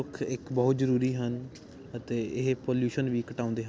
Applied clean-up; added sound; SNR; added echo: none; none; none; none.